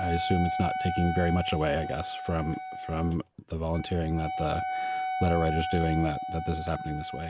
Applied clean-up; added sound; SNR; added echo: none; Wind instrument, woodwind instrument; 4 dB; none.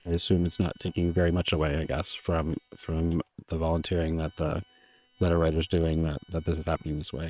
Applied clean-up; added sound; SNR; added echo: neural separator model SepFormer WHAM!.